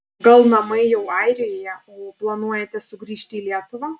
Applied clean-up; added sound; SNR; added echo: none; none; none; none.